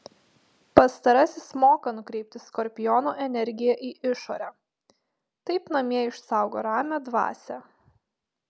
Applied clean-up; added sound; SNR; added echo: none; none; none; none.